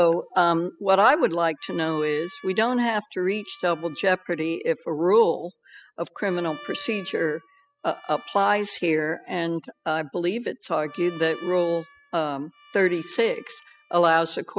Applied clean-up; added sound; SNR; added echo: classical method spectral subtraction.